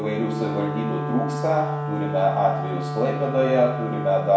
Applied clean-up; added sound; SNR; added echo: none; Wind instrument, woodwind instrument; 5 dB; reverberation time 0.7 s.